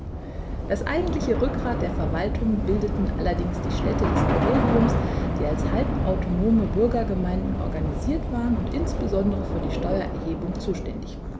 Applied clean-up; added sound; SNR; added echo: none; Subway, metro, underground / Train; -1 dB; none.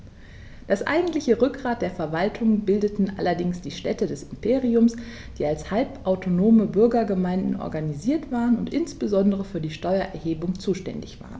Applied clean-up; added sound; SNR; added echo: none; none; none; none.